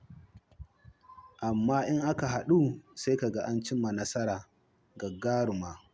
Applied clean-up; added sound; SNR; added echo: none; none; none; none.